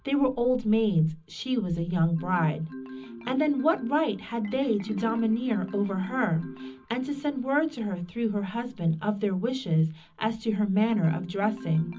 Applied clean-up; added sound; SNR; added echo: none; Marimba, xylophone; 17 dB; reverberation time 0.4 s.